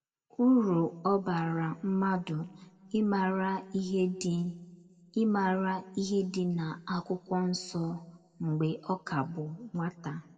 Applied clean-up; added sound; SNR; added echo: none; none; none; reverberation time 0.9 s.